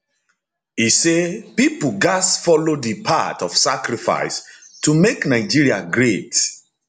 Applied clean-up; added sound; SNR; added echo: none; none; none; none.